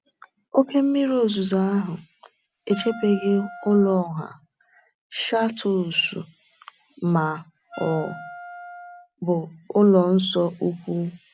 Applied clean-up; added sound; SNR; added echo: none; Wind instrument, woodwind instrument; 16 dB; none.